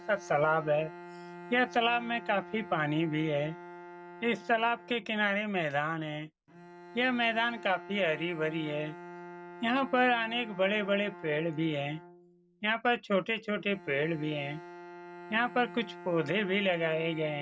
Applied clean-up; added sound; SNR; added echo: none; Bowed string instrument; 16 dB; none.